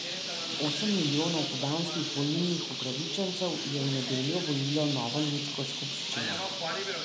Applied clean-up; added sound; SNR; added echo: none; Bird; 2 dB; none.